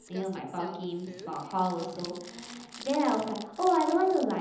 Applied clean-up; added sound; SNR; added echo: none; Crumpling, crinkling; 17 dB; reverberation time 0.9 s.